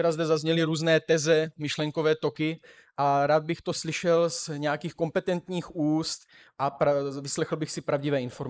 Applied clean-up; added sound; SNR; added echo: neural mask model Resemble Enhance denoiser.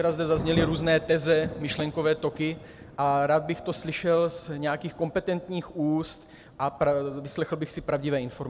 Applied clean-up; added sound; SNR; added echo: none; Thunder / Rain; 13 dB; none.